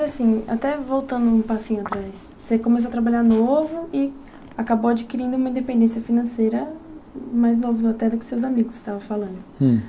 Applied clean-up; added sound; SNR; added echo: none; none; none; none.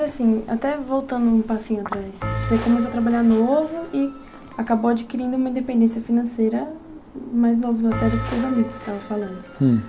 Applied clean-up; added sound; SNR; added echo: none; Bell; 13 dB; none.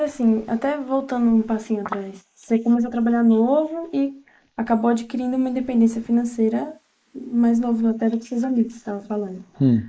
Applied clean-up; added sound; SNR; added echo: neural mask model Resemble Enhance denoiser.